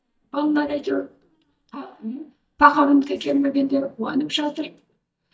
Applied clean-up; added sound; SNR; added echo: neural mask model DeepFilterNet 3.